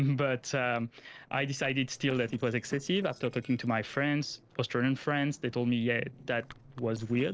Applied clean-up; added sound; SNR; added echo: neural separator model SepFormer DNS4.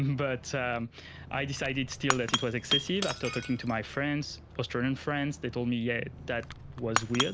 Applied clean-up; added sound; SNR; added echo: none; Shatter / Crushing; 5 dB; none.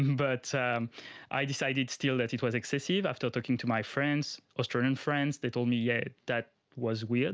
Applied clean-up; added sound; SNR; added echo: none; none; none; none.